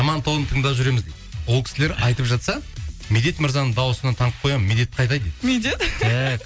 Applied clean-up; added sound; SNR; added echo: none; none; none; none.